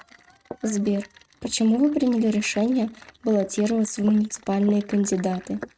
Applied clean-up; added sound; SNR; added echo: neural mask model RNNoise.